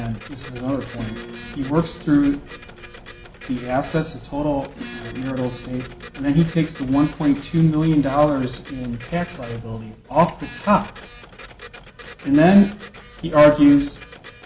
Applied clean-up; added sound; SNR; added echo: none; Acoustic guitar / Strum + Printer; 19 dB; none.